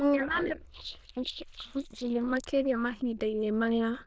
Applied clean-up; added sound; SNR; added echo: neural diffusion model UNIVERSE++.